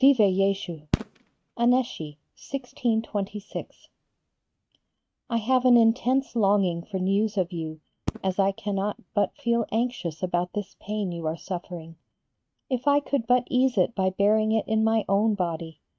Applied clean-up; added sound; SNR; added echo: neural mask model RNNoise.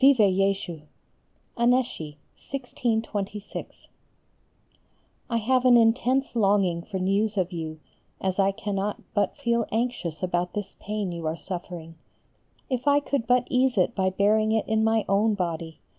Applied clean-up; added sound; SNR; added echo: none; none; none; none.